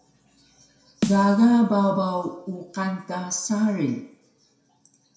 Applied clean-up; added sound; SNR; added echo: none; Snare drum; 11 dB; reverberation time 0.6 s.